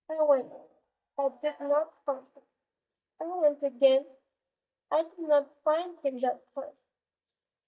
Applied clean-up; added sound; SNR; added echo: neural mask model DeepFilterNet 3.